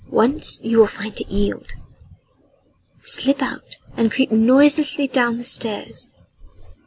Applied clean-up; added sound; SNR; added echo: none; none; none; none.